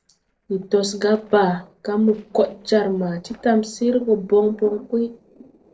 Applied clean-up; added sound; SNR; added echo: neural separator model SepFormer DNS4.